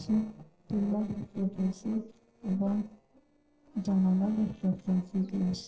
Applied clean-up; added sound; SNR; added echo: neural separator model SepFormer DNS4.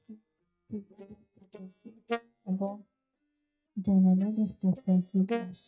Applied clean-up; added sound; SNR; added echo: neural mask model DeepFilterNet 3.